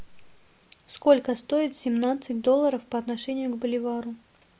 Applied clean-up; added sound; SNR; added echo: none; none; none; none.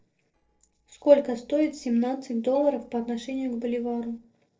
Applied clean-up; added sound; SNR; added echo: neural separator model SepFormer DNS4.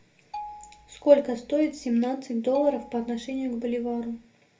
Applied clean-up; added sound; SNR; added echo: none; Marimba, xylophone; 17 dB; reverberation time 0.3 s.